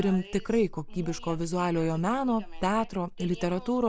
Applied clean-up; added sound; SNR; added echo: none; none; none; none.